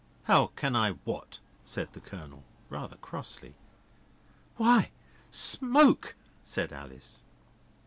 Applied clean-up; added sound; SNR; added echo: none; none; none; none.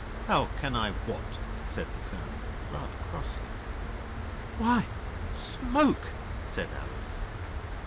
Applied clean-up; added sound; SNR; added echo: none; Cricket; 1 dB; none.